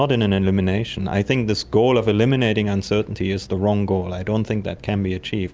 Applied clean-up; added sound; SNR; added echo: none; none; none; none.